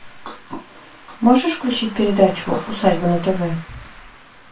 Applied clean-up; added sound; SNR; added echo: none; Car passing by; 20 dB; reverberation time 0.2 s.